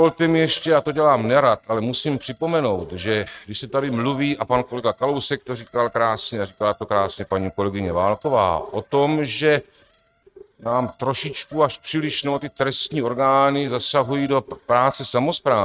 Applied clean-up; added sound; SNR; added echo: neural mask model RNNoise.